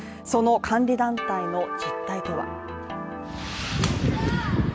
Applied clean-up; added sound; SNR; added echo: none; Wind instrument, woodwind instrument; 18 dB; none.